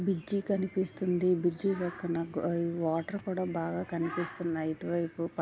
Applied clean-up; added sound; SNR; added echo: none; none; none; none.